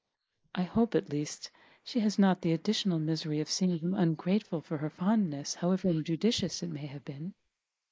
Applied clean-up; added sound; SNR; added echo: neural mask model Resemble Enhance denoiser.